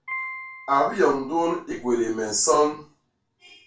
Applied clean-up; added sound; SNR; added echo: none; Piano; 14 dB; reverberation time 0.2 s.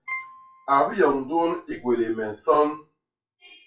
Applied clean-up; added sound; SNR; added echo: classical method WPE with log-MMSE.